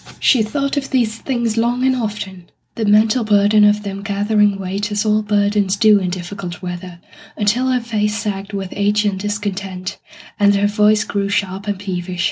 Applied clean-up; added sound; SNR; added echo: none; none; none; none.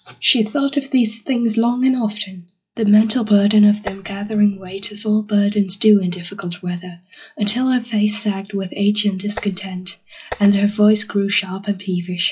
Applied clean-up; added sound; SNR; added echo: classical method log-MMSE.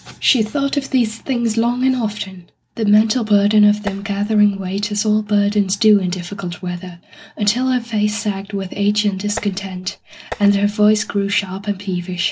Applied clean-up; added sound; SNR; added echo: none; Tap; 16 dB; none.